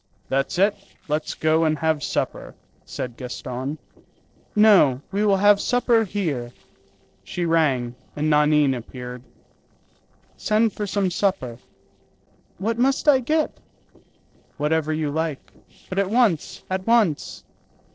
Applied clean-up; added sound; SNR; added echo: neural separator model SepFormer DNS4.